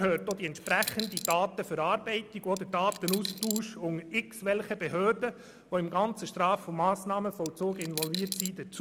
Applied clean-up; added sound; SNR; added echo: none; Coin (dropping); 8 dB; none.